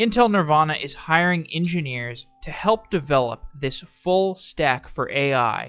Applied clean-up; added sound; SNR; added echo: classical method log-MMSE.